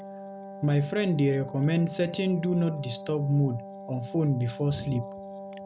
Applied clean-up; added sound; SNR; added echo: none; Wind instrument, woodwind instrument; 13 dB; none.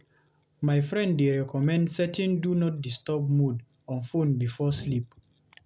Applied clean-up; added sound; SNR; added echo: none; none; none; none.